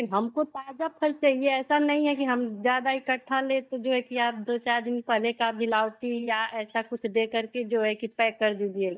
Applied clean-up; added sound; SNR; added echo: neural mask model DeepFilterNet 3.